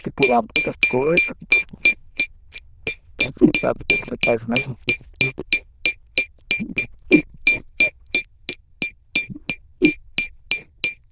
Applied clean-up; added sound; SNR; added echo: neural diffusion model UNIVERSE++.